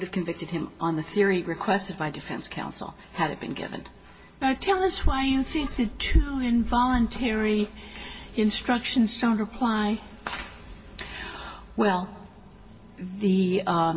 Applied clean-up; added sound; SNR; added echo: none; none; none; reverberation time 1.9 s.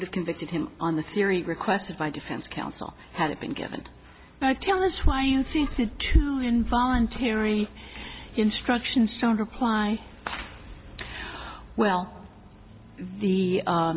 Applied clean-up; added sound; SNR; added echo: none; none; none; none.